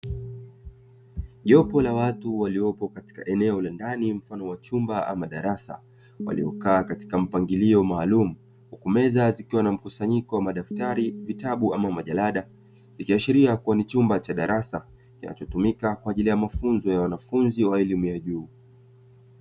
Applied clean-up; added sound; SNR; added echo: none; Piano; 16 dB; none.